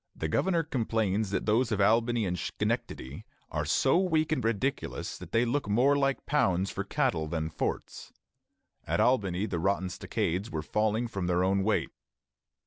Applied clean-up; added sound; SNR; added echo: none; none; none; none.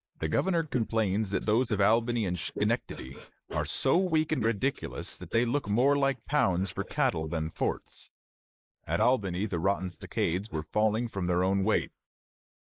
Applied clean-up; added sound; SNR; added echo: neural mask model Resemble Enhance denoiser.